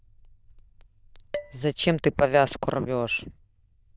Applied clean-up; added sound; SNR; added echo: neural diffusion model UNIVERSE++.